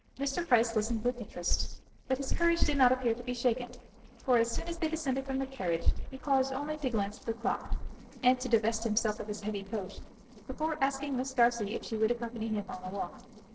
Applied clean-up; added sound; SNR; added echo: neural separator model SepFormer DNS4.